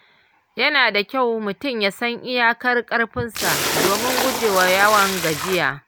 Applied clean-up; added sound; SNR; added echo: none; Splash, splatter; 2 dB; none.